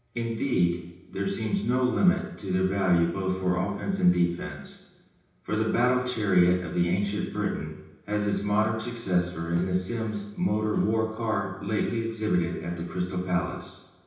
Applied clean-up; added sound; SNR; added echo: none; none; none; reverberation time 0.9 s.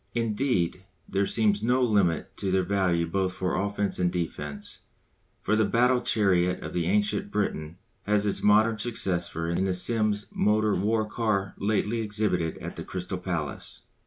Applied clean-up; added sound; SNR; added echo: none; none; none; none.